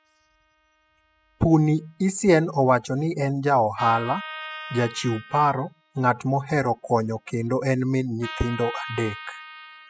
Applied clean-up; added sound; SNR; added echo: classical method spectral subtraction.